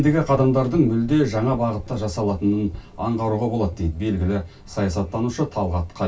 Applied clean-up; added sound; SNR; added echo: none; Gurgling / Engine; 17 dB; reverberation time 0.1 s.